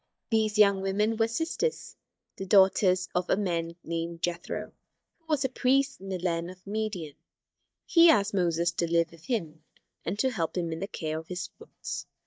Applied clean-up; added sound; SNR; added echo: neural mask model DeepFilterNet 3.